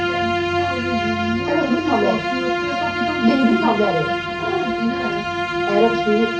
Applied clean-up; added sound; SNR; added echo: none; Bowed string instrument; 1 dB; reverberation time 0.3 s.